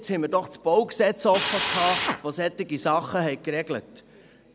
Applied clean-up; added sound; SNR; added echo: none; Drill; 3 dB; none.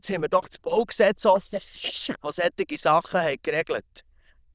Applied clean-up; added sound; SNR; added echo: neural diffusion model UNIVERSE++.